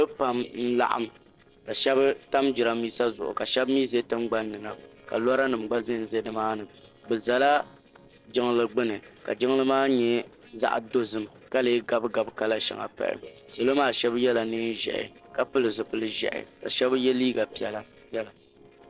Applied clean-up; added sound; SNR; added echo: neural separator model SepFormer DNS4.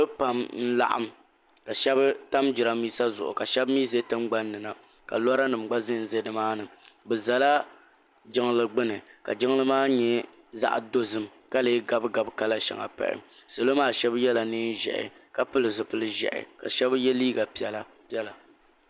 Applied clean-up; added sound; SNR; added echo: none; none; none; none.